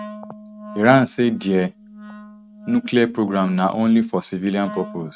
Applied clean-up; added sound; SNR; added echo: neural mask model RNNoise.